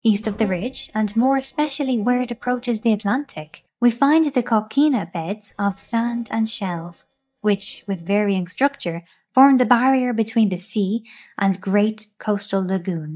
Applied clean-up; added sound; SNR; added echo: neural mask model DeepFilterNet 3.